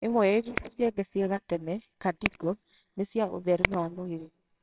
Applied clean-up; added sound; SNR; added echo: neural separator model SepFormer WHAMR!.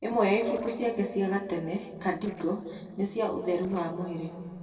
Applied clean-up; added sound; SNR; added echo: neural separator model SepFormer DNS4.